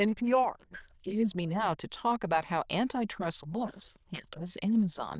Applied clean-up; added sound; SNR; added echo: neural diffusion model UNIVERSE++.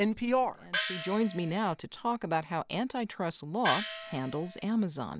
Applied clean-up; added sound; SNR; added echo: none; Gong; 4 dB; none.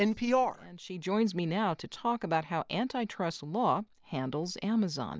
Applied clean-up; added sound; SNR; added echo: none; none; none; none.